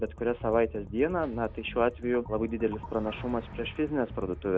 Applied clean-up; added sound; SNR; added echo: none; none; none; none.